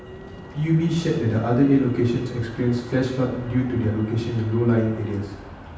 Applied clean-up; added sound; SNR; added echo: none; Motor vehicle (road); 16 dB; reverberation time 0.9 s.